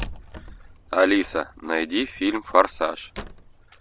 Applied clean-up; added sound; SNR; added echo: none; Wood; 15 dB; none.